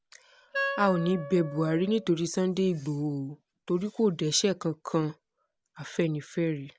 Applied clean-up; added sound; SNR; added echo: none; Wind instrument, woodwind instrument; 8 dB; none.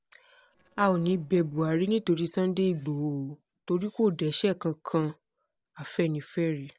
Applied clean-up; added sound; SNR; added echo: neural separator model SepFormer DNS4.